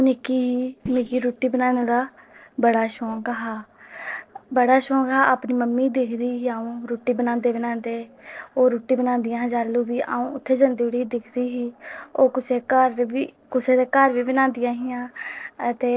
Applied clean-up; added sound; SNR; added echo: neural separator model SepFormer DNS4.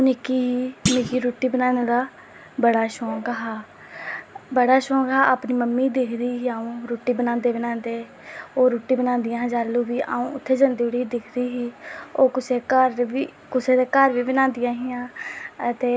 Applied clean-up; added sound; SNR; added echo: none; Thump, thud; 8 dB; none.